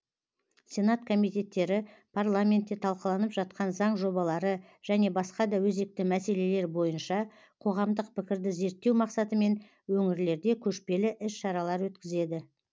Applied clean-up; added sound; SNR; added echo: none; none; none; none.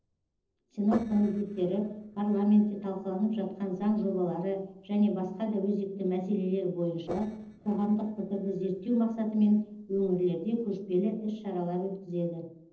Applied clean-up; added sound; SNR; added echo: neural separator model SepFormer DNS4.